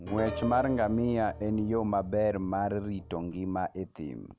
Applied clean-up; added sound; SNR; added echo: none; Piano; 12 dB; none.